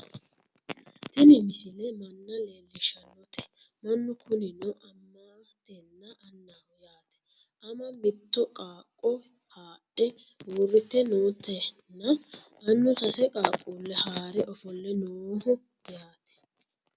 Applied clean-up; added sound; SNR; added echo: none; none; none; none.